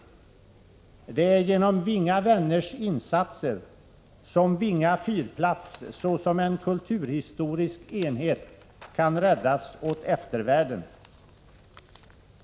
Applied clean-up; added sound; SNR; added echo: none; none; none; none.